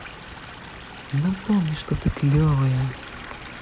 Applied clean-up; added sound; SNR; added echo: none; Stream / Liquid; 14 dB; none.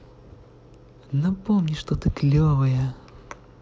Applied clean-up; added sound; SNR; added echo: none; none; none; none.